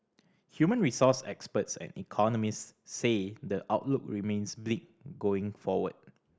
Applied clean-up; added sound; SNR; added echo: none; none; none; none.